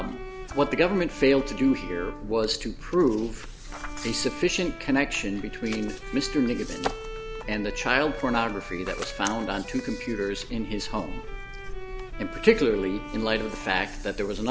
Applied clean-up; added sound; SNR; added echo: none; Bowed string instrument; 14 dB; none.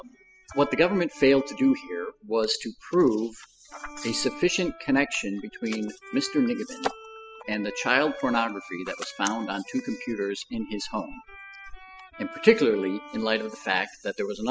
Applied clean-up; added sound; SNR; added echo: classical method spectral subtraction.